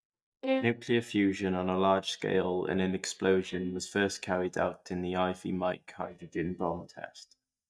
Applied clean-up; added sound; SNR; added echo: neural mask model DeepFilterNet 3.